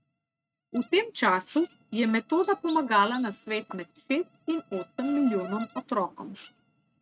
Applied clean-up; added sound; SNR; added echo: neural mask model RNNoise.